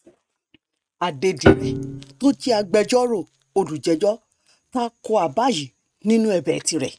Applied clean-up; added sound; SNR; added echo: neural mask model RNNoise.